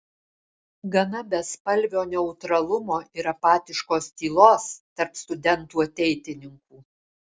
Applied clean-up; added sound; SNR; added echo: none; none; none; none.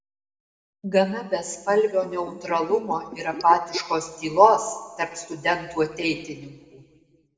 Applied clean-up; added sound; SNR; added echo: none; Bathtub (filling or washing); 16 dB; reverberation time 1.1 s.